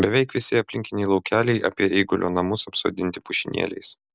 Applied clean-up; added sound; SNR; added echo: none; none; none; none.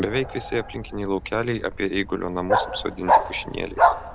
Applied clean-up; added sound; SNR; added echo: none; Bark; -2 dB; none.